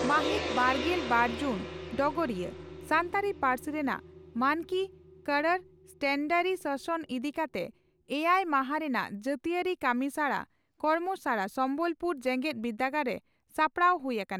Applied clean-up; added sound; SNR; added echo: none; Gong; 11 dB; none.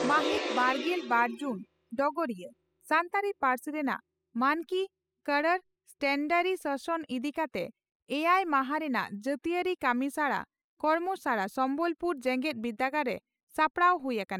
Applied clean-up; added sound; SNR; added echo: classical method spectral subtraction.